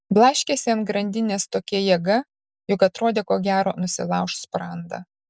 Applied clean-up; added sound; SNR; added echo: none; none; none; none.